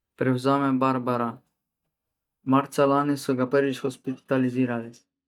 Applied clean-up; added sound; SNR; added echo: neural mask model DeepFilterNet 3.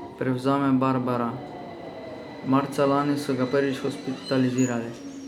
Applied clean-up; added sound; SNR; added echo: none; Subway, metro, underground; 13 dB; none.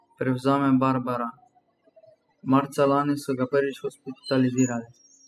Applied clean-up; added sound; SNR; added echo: classical method spectral subtraction.